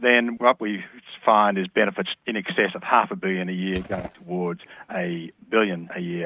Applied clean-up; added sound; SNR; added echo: neural mask model RNNoise.